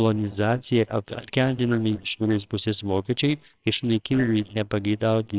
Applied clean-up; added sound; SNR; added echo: neural separator model SepFormer WHAMR!.